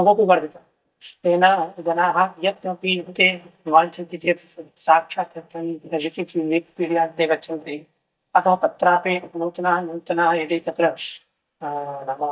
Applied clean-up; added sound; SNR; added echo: neural mask model DeepFilterNet 3.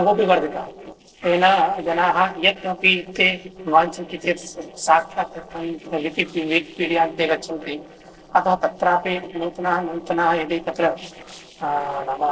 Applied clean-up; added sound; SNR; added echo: neural separator model SepFormer DNS4.